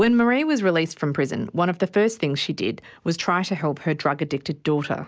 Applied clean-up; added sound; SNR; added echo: none; none; none; none.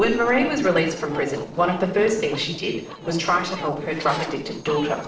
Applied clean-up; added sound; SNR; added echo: neural separator model SepFormer DNS4.